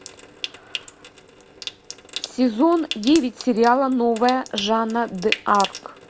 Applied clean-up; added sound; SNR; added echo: none; Trickle, dribble / Sink (filling or washing) / Water tap, faucet; 13 dB; none.